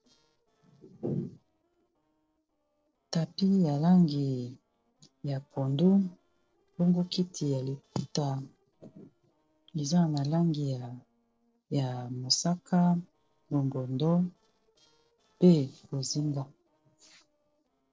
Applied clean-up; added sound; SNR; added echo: neural separator model SepFormer DNS4.